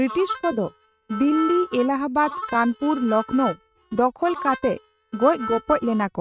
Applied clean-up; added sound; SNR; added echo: neural mask model RNNoise.